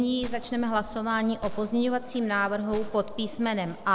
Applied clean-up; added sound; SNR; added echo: none; Gunshot, gunfire; 11 dB; none.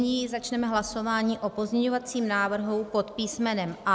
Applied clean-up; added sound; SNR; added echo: none; none; none; none.